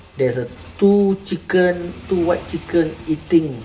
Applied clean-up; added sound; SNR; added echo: none; Motorcycle / Engine; 20 dB; reverberation time 0.6 s.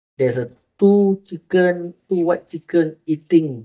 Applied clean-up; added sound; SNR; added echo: neural mask model DeepFilterNet 3.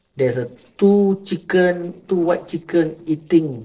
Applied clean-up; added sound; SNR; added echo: neural separator model SepFormer DNS4.